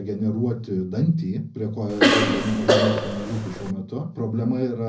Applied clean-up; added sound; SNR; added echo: none; Cough; -4 dB; reverberation time 0.4 s.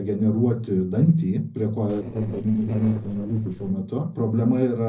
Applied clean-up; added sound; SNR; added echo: neural separator model SepFormer DNS4.